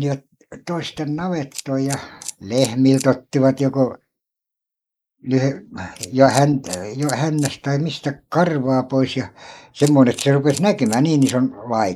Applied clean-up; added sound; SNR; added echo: neural mask model Resemble Enhance denoiser.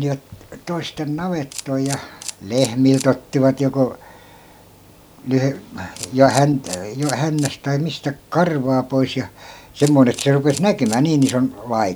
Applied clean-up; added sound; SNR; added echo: none; Camera; 17 dB; none.